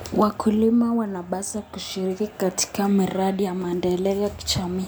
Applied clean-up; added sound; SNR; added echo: none; none; none; none.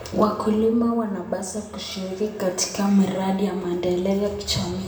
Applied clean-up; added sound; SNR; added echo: none; none; none; reverberation time 0.9 s.